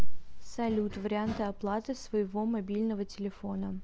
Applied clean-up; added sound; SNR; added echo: none; none; none; none.